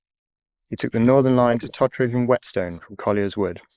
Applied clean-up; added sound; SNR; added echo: neural mask model Resemble Enhance denoiser.